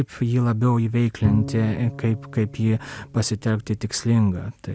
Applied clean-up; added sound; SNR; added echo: none; Bowed string instrument; 11 dB; none.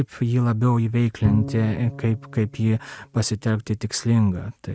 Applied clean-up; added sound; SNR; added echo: neural mask model RNNoise.